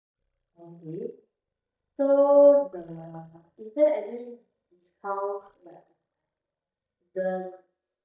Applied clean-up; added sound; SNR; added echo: neural mask model DeepFilterNet 3.